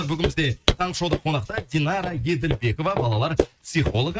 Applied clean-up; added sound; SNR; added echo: neural mask model RNNoise.